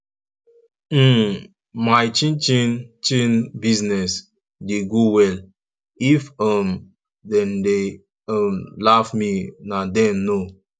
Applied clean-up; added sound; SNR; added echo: none; none; none; none.